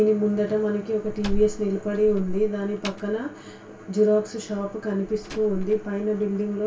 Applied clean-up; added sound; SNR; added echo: none; Slam; 10 dB; reverberation time 0.3 s.